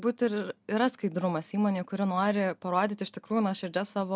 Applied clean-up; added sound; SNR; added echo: none; none; none; none.